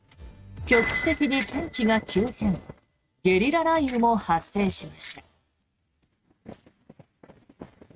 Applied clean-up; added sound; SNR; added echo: neural mask model RNNoise.